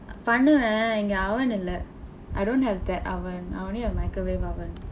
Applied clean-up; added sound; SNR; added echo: none; none; none; none.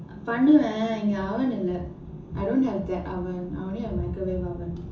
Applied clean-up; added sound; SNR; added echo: none; none; none; reverberation time 0.7 s.